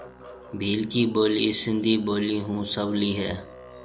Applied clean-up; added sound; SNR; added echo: none; Musical instrument; 20 dB; none.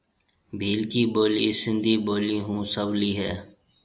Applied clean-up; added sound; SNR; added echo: none; none; none; none.